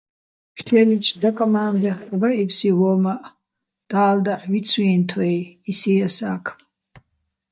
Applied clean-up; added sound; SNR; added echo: neural mask model DeepFilterNet 3.